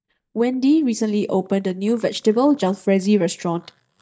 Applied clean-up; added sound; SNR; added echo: neural mask model DeepFilterNet 3.